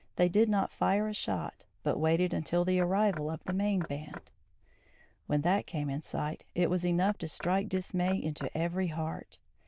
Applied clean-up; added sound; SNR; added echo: neural diffusion model UNIVERSE++.